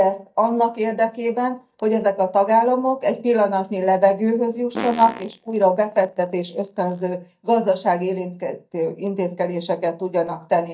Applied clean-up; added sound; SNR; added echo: neural mask model DeepFilterNet 3.